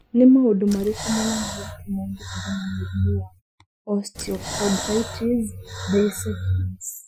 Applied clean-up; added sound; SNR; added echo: classical method Wiener filter.